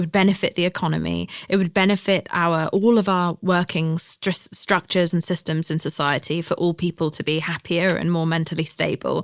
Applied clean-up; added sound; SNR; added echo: none; none; none; none.